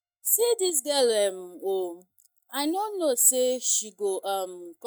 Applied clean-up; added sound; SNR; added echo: neural mask model DeepFilterNet 3.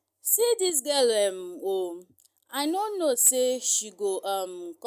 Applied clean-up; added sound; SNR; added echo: none; none; none; none.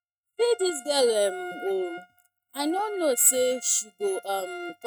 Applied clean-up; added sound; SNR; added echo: neural mask model RNNoise.